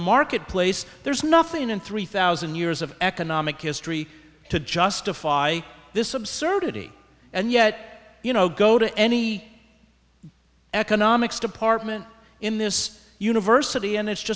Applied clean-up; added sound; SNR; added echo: none; none; none; none.